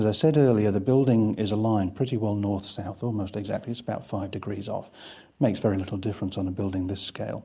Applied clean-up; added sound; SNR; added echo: none; none; none; none.